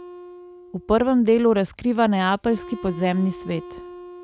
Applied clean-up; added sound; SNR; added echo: none; Wind instrument, woodwind instrument; 18 dB; none.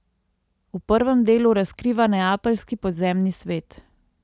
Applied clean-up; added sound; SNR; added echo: none; none; none; none.